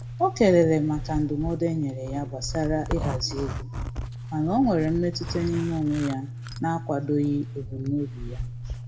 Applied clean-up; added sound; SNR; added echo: none; Zipper (clothing); 7 dB; reverberation time 0.6 s.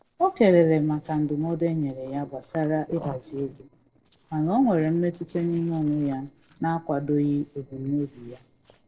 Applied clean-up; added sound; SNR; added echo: neural separator model SepFormer DNS4.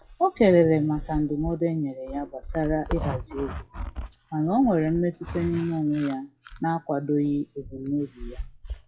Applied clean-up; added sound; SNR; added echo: classical method WPE with log-MMSE.